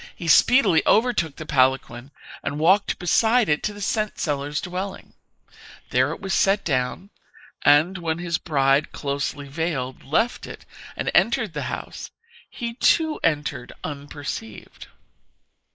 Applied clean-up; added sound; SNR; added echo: neural mask model Resemble Enhance denoiser.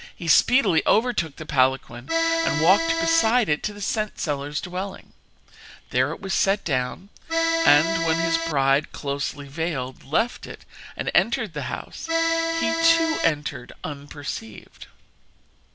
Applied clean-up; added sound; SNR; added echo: none; Accordion; -1 dB; none.